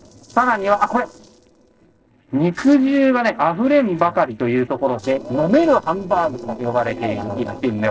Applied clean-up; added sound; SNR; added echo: neural separator model SepFormer DNS4.